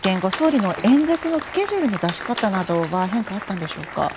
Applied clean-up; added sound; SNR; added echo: none; Bicycle + Applause; 12 dB; none.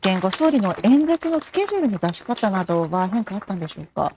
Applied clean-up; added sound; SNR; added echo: neural mask model RNNoise.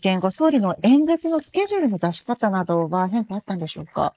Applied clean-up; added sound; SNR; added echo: neural mask model Resemble Enhance denoiser.